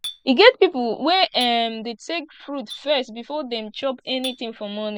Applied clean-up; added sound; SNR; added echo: none; Chink, clink; 19 dB; none.